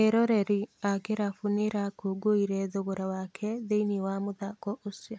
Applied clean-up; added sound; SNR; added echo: none; none; none; none.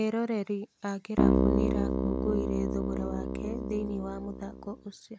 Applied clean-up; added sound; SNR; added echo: none; Keyboard (musical); -5 dB; none.